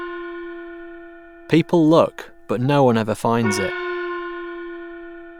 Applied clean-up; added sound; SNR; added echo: none; Gong; 10 dB; none.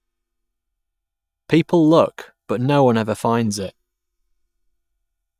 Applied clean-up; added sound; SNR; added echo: neural mask model DeepFilterNet 3.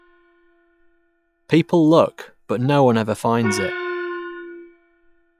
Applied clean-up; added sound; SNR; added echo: classical method log-MMSE.